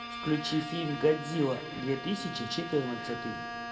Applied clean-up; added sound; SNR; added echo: none; Bowed string instrument; 8 dB; reverberation time 2.3 s.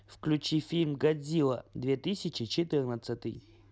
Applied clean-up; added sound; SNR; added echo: none; none; none; none.